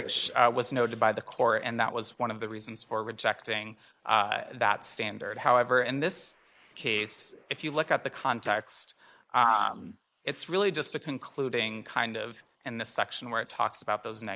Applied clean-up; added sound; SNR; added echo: neural mask model Resemble Enhance denoiser.